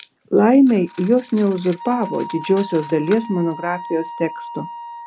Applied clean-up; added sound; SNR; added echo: none; Cutlery, silverware + Wind instrument, woodwind instrument; 15 dB; none.